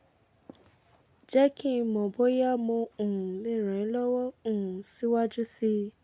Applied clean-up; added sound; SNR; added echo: none; none; none; none.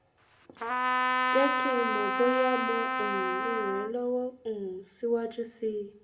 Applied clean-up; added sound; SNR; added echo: none; Trumpet; -2 dB; reverberation time 0.4 s.